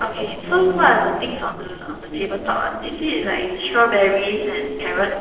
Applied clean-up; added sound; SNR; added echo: neural separator model SepFormer DNS4.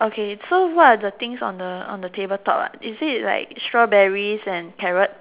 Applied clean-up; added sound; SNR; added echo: none; none; none; none.